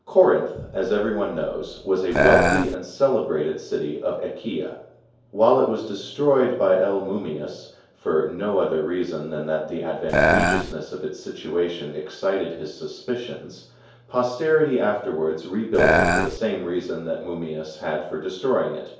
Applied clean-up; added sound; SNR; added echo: none; Burping, eructation; -5 dB; reverberation time 2.4 s.